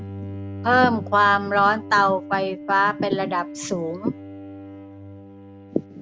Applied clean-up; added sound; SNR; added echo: none; Bowed string instrument; 13 dB; none.